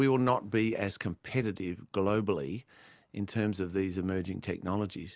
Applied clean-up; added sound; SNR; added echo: none; none; none; none.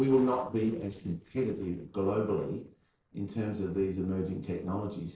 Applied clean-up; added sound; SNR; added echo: neural separator model SepFormer DNS4.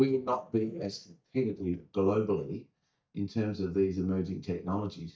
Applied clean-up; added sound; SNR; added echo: neural mask model DeepFilterNet 3.